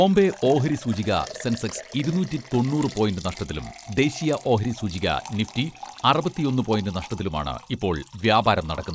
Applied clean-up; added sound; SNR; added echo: none; Fart + Liquid; 17 dB; none.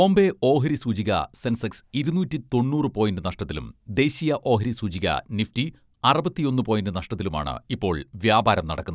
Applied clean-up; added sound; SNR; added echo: none; none; none; none.